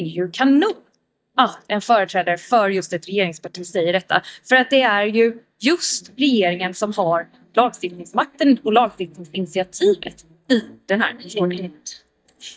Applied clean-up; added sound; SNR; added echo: neural mask model DeepFilterNet 3.